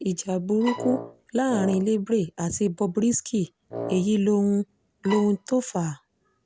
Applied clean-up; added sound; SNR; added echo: none; Wind instrument, woodwind instrument + Bowed string instrument; 10 dB; none.